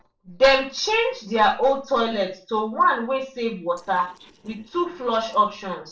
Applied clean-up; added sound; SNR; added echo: neural separator model SepFormer DNS4.